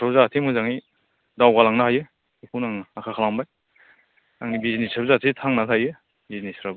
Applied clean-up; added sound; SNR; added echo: none; none; none; none.